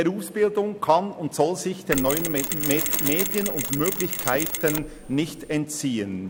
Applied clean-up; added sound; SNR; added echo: none; Mechanisms; 3 dB; none.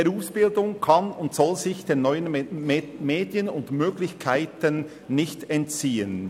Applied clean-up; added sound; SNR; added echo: none; none; none; none.